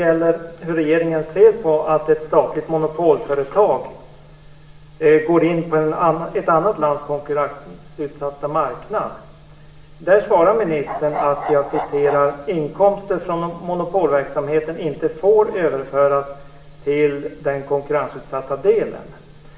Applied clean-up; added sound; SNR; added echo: none; Bark; 9 dB; reverberation time 1.1 s.